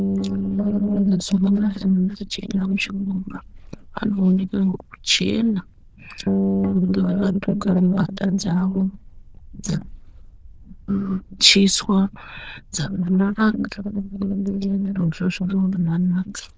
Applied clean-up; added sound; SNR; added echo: neural diffusion model UNIVERSE++.